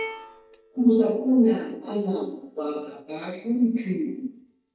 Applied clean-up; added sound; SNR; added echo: neural mask model DeepFilterNet 3.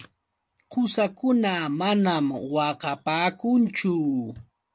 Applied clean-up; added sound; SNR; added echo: none; none; none; none.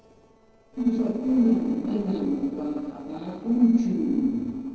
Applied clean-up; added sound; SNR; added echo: neural separator model SepFormer DNS4.